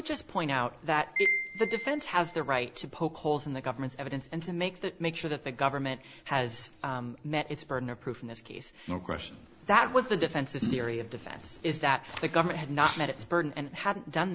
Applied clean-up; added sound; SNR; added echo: none; Piano; 4 dB; none.